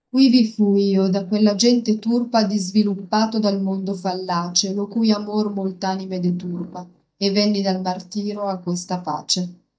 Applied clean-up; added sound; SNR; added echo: neural mask model DeepFilterNet 3.